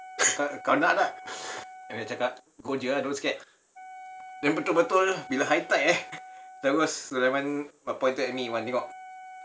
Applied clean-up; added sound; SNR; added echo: none; Wind instrument, woodwind instrument; 18 dB; none.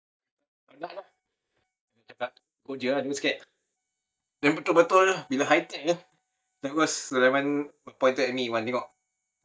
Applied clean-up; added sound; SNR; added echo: neural mask model DeepFilterNet 3.